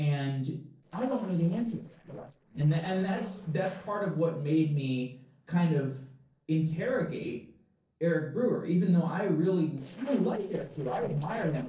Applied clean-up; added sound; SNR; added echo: neural separator model SepFormer DNS4.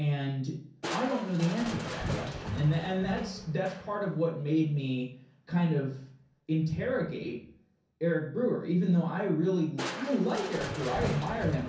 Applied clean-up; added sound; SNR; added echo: none; Crushing; 10 dB; reverberation time 0.6 s.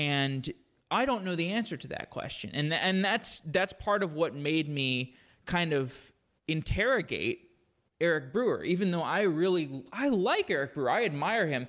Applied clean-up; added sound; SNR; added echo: none; none; none; none.